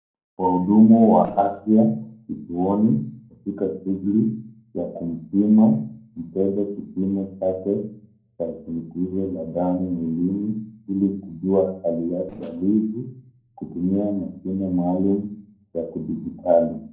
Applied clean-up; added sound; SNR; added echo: neural separator model SepFormer DNS4.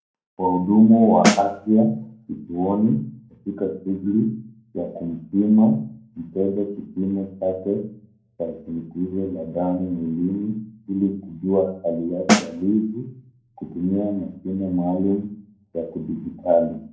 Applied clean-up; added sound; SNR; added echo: none; Snare drum; 1 dB; reverberation time 0.5 s.